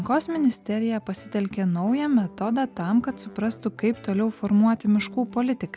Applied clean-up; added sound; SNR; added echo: none; none; none; none.